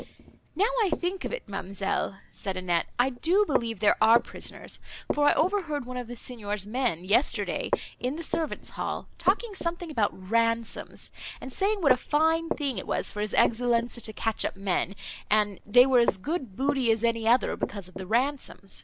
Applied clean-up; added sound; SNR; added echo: none; Walk, footsteps; 11 dB; none.